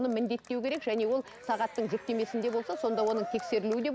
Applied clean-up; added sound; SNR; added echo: none; Cheering; 14 dB; none.